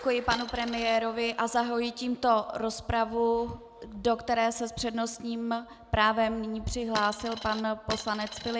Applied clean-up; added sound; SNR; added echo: none; Coin (dropping); 10 dB; none.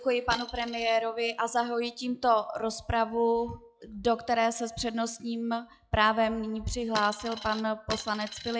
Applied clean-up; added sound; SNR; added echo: classical method log-MMSE.